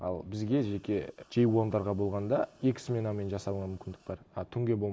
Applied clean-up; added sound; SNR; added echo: neural mask model Resemble Enhance denoiser.